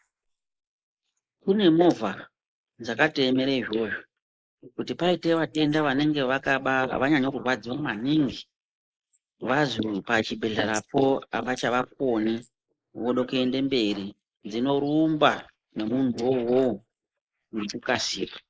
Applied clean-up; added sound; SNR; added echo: neural mask model Resemble Enhance denoiser.